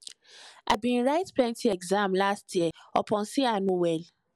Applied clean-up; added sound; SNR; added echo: none; none; none; none.